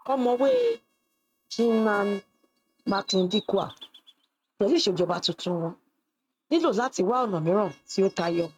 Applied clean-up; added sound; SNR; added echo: neural mask model RNNoise.